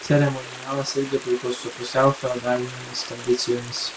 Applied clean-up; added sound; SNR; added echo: none; Stream; 13 dB; none.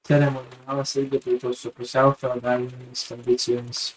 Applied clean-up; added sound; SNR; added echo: neural mask model RNNoise.